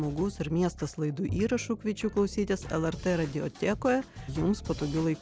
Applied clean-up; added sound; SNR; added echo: none; Bowed string instrument; 16 dB; none.